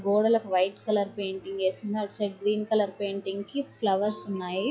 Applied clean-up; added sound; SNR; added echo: classical method log-MMSE.